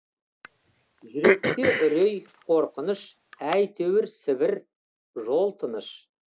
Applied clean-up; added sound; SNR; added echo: none; Cough; 4 dB; none.